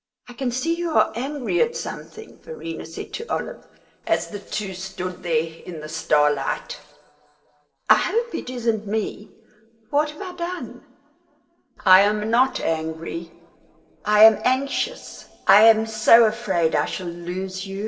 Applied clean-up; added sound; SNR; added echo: none; none; none; reverberation time 1.5 s.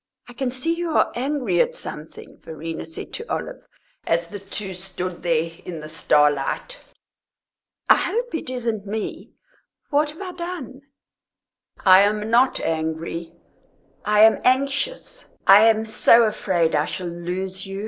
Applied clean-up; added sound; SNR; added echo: none; none; none; none.